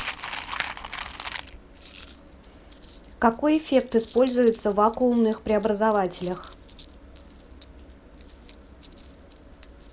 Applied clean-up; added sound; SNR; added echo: none; Coin (dropping); 16 dB; none.